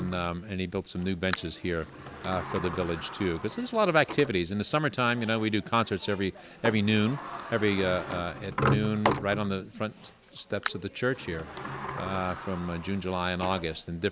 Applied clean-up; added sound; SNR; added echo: none; Sliding door; 8 dB; none.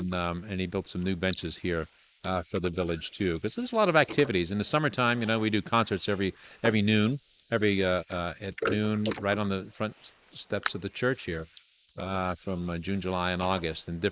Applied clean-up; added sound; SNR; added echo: neural mask model Resemble Enhance denoiser.